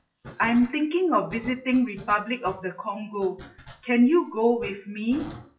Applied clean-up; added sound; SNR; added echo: classical method WPE with log-MMSE.